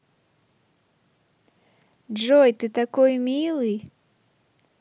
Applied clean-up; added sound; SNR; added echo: none; none; none; none.